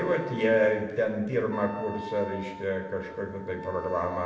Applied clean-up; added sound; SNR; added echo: none; Wind instrument, woodwind instrument; 14 dB; reverberation time 1.0 s.